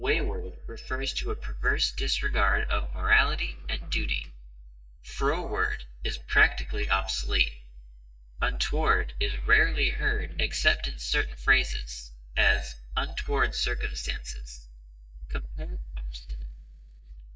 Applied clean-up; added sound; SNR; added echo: neural mask model DeepFilterNet 3.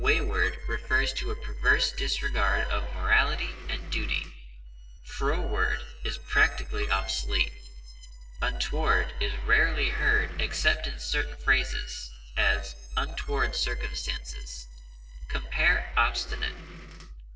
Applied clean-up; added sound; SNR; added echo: neural separator model SepFormer DNS4.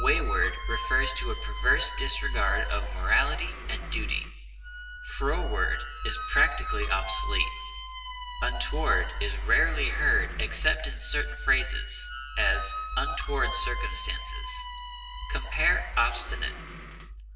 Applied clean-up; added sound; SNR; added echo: none; Squeak; 11 dB; reverberation time 1.0 s.